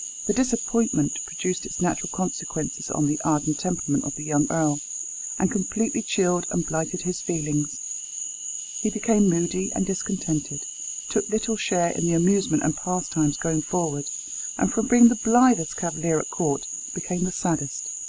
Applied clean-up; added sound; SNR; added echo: none; Frog; 8 dB; none.